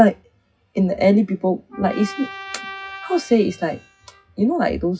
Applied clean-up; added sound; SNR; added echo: classical method WPE with log-MMSE.